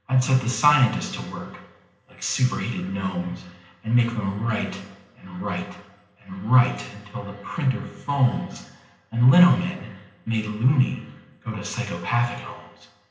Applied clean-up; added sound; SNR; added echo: none; none; none; reverberation time 0.9 s.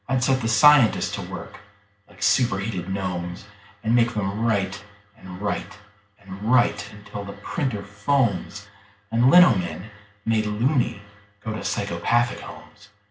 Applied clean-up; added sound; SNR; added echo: none; none; none; none.